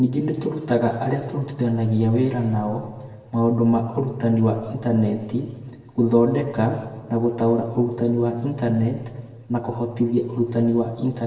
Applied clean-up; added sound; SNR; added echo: none; none; none; reverberation time 1.3 s.